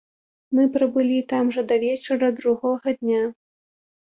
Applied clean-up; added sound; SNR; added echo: none; none; none; none.